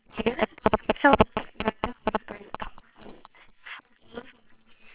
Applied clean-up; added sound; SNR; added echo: neural separator model SepFormer WHAMR!.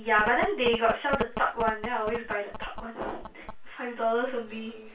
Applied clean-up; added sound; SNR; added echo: none; Telephone; 8 dB; reverberation time 0.2 s.